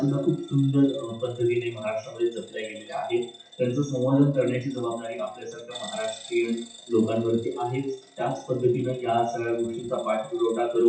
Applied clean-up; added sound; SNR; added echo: classical method WPE with log-MMSE.